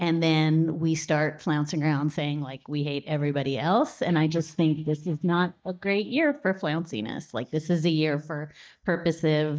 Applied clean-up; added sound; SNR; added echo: neural mask model DeepFilterNet 3.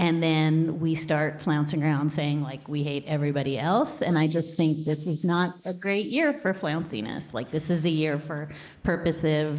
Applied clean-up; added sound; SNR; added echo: neural mask model Resemble Enhance denoiser.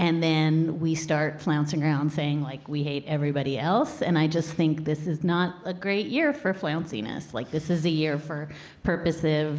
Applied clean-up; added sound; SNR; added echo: none; none; none; none.